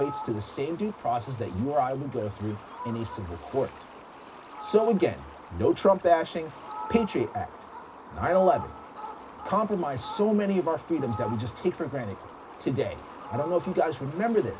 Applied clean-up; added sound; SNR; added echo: none; Fowl; 13 dB; reverberation time 0.4 s.